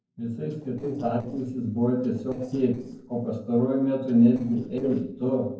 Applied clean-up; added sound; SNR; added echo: neural separator model SepFormer DNS4.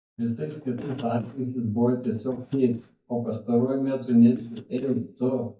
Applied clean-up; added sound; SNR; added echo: neural mask model DeepFilterNet 3.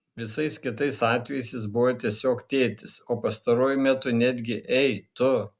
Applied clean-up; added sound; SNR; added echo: none; none; none; none.